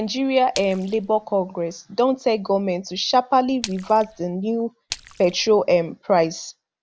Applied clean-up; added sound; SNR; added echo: none; Splash, splatter; 17 dB; none.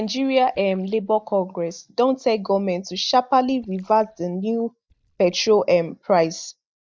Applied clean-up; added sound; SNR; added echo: neural mask model DeepFilterNet 3.